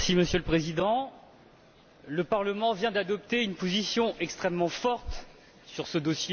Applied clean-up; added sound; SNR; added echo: none; none; none; none.